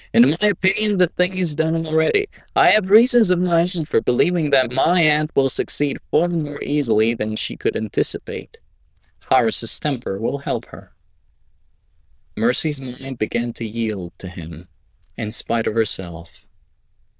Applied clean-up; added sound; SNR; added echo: neural diffusion model UNIVERSE++.